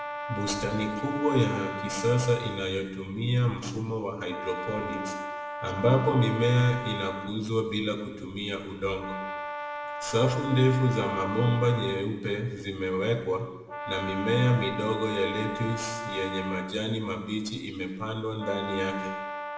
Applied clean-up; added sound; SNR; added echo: none; Brass instrument; 9 dB; reverberation time 1.0 s.